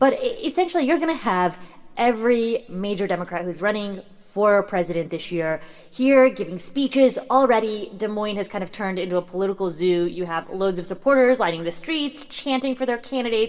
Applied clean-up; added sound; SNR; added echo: none; none; none; reverberation time 1.4 s.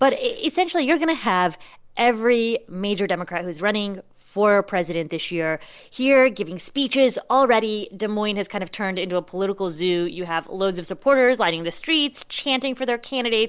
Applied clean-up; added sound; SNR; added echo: none; none; none; none.